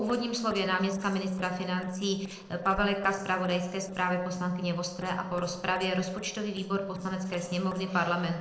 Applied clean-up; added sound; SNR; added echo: neural separator model SepFormer DNS4.